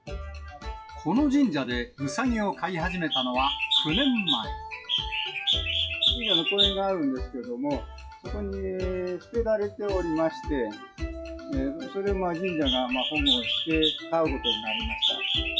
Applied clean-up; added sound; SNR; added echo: classical method WPE with log-MMSE.